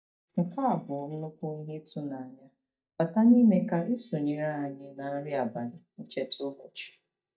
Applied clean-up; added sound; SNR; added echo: neural mask model DeepFilterNet 3.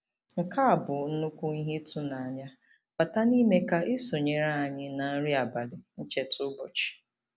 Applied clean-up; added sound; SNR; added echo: none; none; none; none.